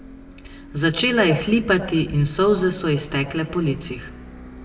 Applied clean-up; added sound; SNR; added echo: none; Bus; 20 dB; reverberation time 0.6 s.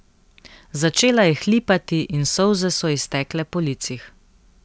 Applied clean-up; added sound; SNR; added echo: none; none; none; none.